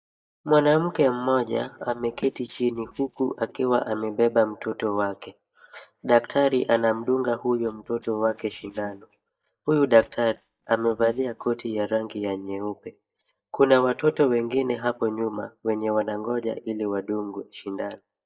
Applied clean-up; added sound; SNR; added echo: neural mask model DeepFilterNet 3.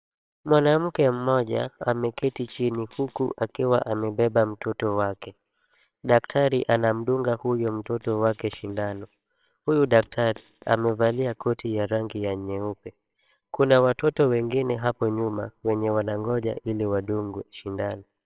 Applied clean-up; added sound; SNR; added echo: neural separator model SepFormer WHAMR!.